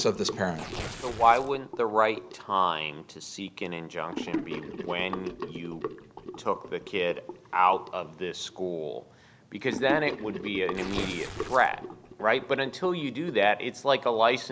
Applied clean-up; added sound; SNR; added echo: none; Tearing + Sink (filling or washing) / Gurgling; 11 dB; none.